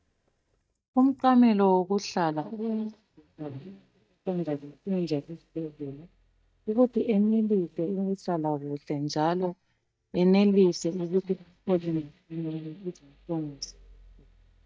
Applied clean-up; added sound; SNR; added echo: neural mask model DeepFilterNet 3.